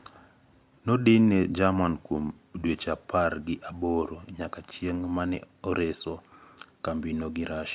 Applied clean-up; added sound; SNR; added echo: none; none; none; none.